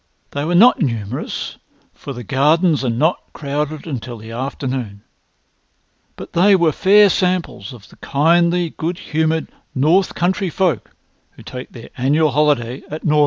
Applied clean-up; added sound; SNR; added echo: none; none; none; none.